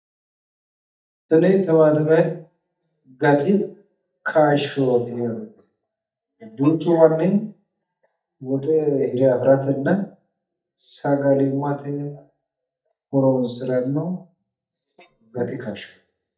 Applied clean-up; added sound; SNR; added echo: neural mask model DeepFilterNet 3.